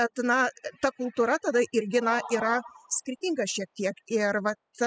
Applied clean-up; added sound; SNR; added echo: classical method spectral subtraction.